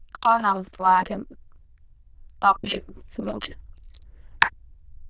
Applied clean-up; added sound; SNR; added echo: neural diffusion model UNIVERSE++.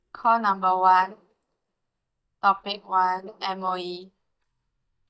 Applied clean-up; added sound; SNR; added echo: neural mask model DeepFilterNet 3.